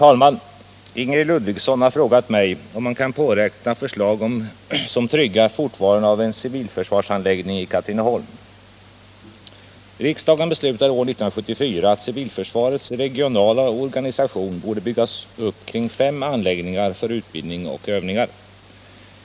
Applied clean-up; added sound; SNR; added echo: none; none; none; none.